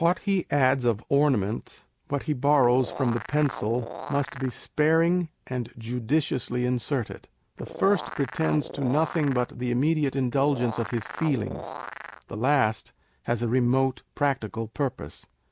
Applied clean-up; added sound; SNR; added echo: none; Animal; 11 dB; none.